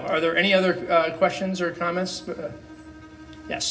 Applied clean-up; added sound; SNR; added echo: none; Bowed string instrument; 19 dB; reverberation time 0.4 s.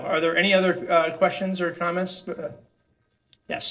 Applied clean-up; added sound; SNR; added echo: neural separator model SepFormer DNS4.